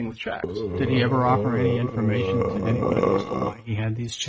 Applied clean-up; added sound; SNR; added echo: neural mask model RNNoise.